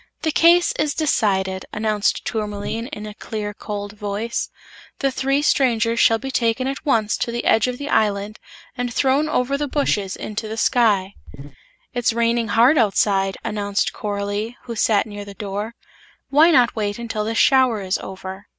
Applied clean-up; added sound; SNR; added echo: none; Buzz; 11 dB; none.